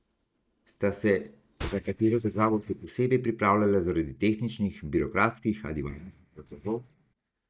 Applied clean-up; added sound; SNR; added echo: neural mask model DeepFilterNet 3.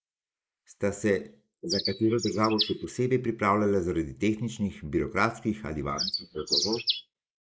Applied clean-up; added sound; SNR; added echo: neural mask model Resemble Enhance denoiser.